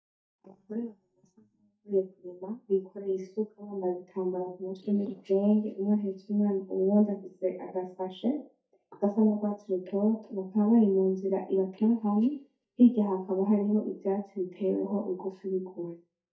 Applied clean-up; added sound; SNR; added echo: neural mask model DeepFilterNet 3.